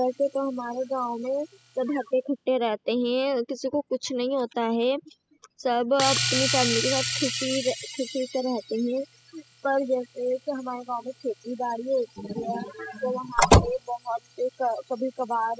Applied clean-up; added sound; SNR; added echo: classical method spectral subtraction.